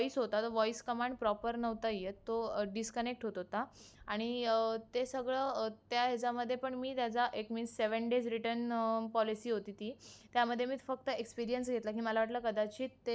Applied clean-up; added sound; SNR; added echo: none; none; none; none.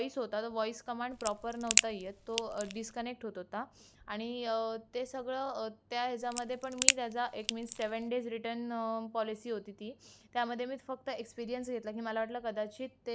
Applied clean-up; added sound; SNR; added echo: none; Crack; -3 dB; none.